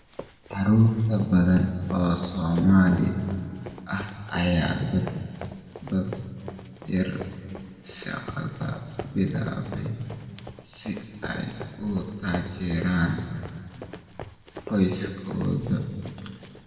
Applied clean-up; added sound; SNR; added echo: none; Run; 16 dB; reverberation time 1.8 s.